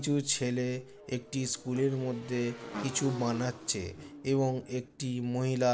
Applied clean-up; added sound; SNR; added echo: none; Motorcycle / Engine; 15 dB; none.